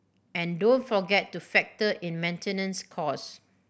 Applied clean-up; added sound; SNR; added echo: none; none; none; none.